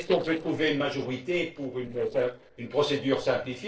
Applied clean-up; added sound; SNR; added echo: neural separator model SepFormer DNS4.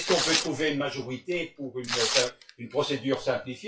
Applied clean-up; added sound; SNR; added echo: classical method WPE with log-MMSE.